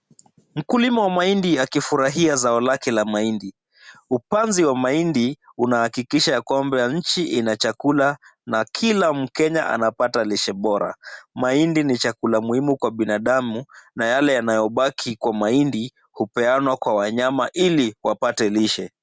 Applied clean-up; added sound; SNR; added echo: none; none; none; none.